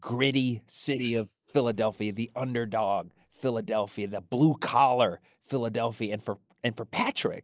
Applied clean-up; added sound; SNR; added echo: neural mask model Resemble Enhance denoiser.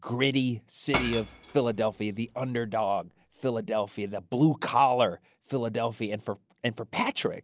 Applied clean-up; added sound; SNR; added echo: none; Shatter / Crushing; 10 dB; none.